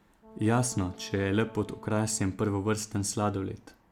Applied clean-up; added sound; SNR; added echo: none; Brass instrument; 19 dB; none.